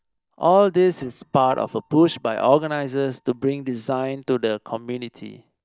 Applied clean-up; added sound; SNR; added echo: neural mask model DeepFilterNet 3.